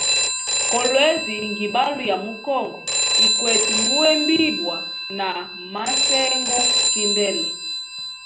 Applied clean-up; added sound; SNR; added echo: none; Telephone; -2 dB; reverberation time 0.5 s.